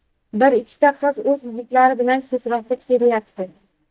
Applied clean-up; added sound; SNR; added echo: neural mask model DeepFilterNet 3.